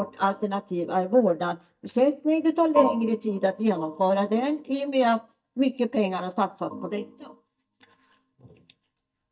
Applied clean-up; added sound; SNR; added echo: neural mask model DeepFilterNet 3.